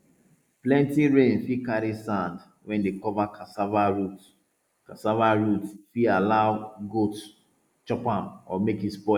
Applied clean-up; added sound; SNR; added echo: neural mask model Resemble Enhance denoiser.